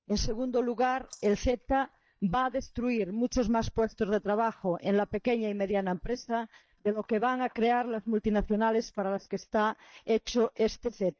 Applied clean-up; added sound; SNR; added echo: neural mask model DeepFilterNet 3.